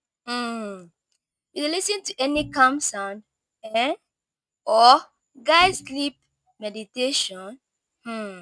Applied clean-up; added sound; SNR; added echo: neural mask model RNNoise.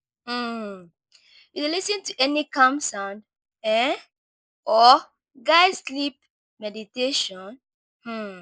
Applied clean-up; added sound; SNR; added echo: neural mask model Resemble Enhance denoiser.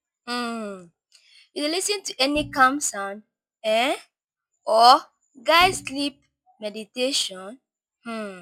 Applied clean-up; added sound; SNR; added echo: classical method log-MMSE.